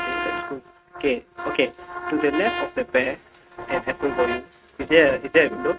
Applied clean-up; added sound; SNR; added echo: neural mask model RNNoise.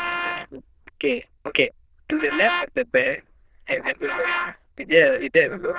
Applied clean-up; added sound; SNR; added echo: neural diffusion model UNIVERSE++.